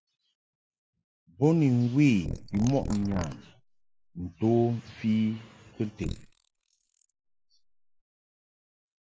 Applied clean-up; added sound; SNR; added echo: neural mask model Resemble Enhance denoiser.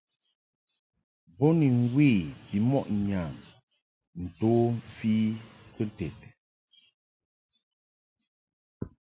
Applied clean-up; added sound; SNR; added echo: none; none; none; none.